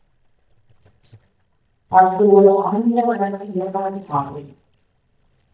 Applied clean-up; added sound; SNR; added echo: neural mask model DeepFilterNet 3.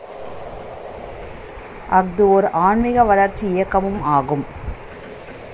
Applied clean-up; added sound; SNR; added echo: none; none; none; none.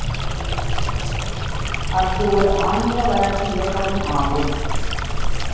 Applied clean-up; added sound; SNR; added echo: none; Stream; -2 dB; reverberation time 1.2 s.